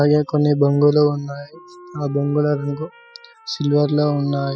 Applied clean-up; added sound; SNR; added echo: classical method spectral subtraction.